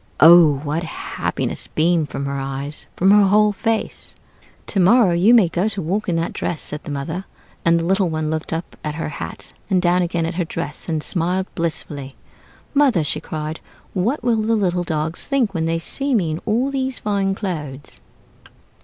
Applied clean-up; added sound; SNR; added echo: none; none; none; none.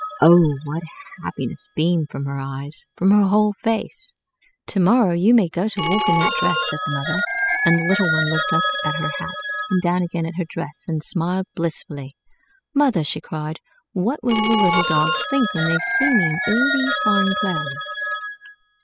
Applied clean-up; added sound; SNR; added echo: classical method spectral subtraction.